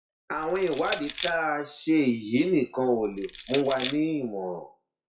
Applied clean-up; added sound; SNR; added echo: classical method WPE with log-MMSE.